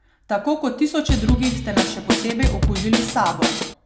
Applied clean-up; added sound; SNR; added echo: none; Drum kit; -2 dB; none.